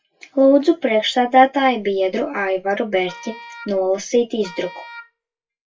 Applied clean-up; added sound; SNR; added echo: classical method WPE with log-MMSE.